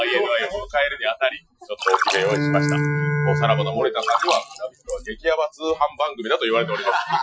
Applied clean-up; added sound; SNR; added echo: classical method Wiener filter.